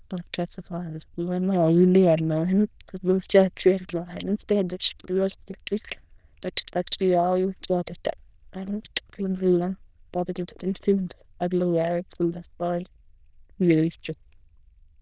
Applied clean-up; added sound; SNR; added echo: neural diffusion model UNIVERSE++.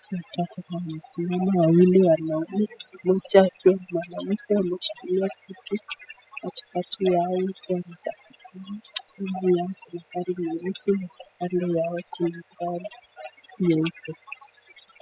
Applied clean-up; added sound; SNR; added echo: classical method spectral subtraction.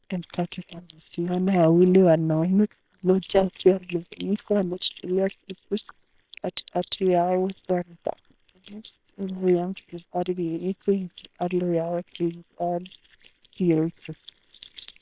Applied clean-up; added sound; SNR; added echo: neural separator model SepFormer WHAM!.